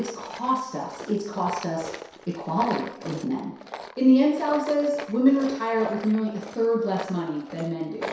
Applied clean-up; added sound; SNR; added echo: none; Tools; 14 dB; reverberation time 0.7 s.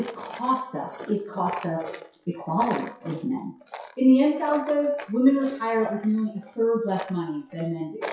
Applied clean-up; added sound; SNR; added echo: classical method WPE with log-MMSE.